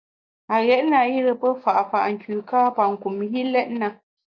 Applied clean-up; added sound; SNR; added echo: none; none; none; none.